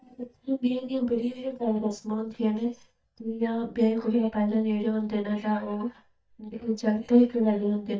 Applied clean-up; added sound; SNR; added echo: neural mask model DeepFilterNet 3.